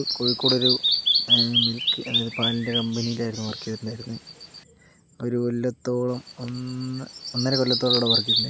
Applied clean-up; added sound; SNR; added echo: none; Bird vocalization, bird call, bird song; -1 dB; none.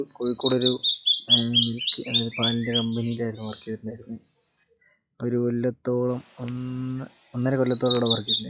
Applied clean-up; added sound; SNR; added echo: classical method log-MMSE.